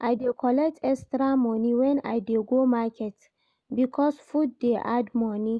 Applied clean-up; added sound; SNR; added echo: none; none; none; none.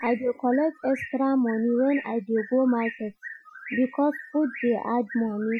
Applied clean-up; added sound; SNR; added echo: classical method Wiener filter.